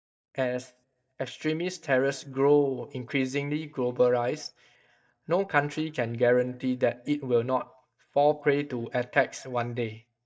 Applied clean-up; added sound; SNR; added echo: neural mask model DeepFilterNet 3.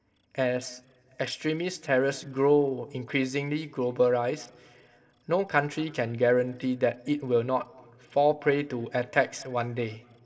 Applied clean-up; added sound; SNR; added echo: neural separator model SepFormer DNS4.